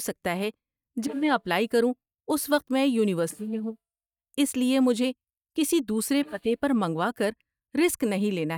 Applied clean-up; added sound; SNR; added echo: neural mask model DeepFilterNet 3.